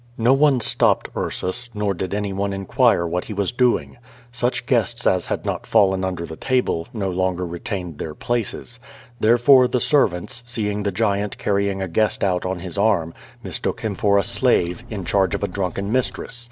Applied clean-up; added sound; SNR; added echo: none; Trickle, dribble / Chirp, tweet; 16 dB; none.